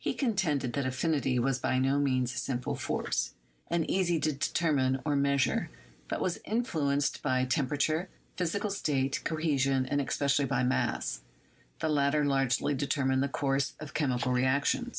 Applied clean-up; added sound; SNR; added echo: none; none; none; none.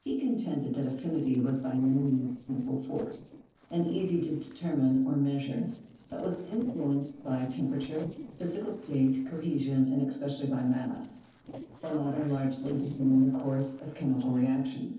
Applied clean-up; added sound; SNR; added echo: neural separator model SepFormer DNS4.